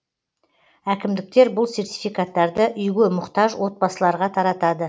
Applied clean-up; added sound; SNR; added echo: none; none; none; none.